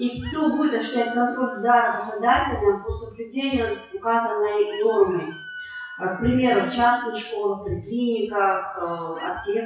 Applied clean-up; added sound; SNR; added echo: classical method WPE with log-MMSE.